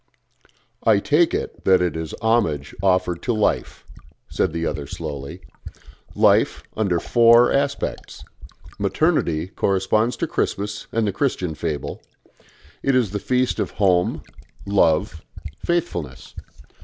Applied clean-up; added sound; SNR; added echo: none; Fill (with liquid); 17 dB; none.